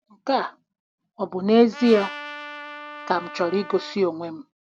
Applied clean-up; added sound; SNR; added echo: none; Trumpet; 13 dB; none.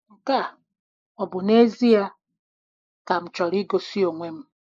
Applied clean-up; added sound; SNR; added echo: neural mask model Resemble Enhance denoiser.